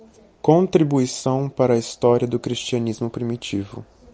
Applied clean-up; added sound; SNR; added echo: none; none; none; none.